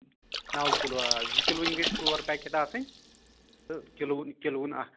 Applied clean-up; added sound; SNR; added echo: none; Splash, splatter; -1 dB; none.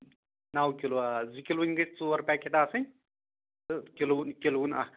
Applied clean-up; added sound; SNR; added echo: none; none; none; none.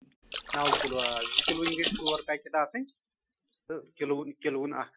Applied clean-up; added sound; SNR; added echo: classical method Wiener filter.